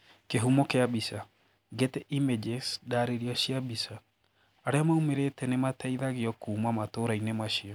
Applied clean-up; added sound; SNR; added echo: none; none; none; none.